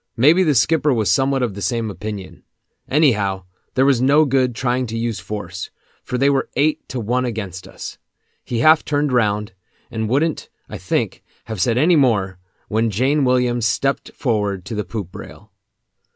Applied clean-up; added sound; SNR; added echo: none; none; none; none.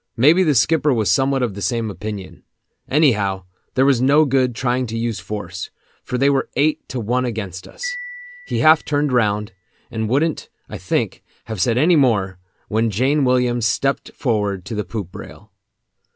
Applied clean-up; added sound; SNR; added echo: none; Marimba, xylophone; 19 dB; none.